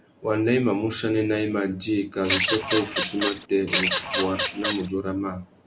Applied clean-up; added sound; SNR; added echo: none; Bird vocalization, bird call, bird song / Fowl; -1 dB; none.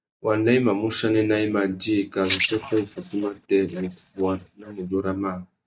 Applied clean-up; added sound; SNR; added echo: neural mask model DeepFilterNet 3.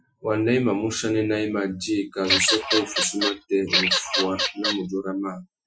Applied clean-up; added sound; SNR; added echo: classical method Wiener filter.